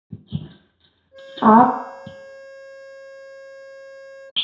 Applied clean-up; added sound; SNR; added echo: none; Organ; 18 dB; reverberation time 0.7 s.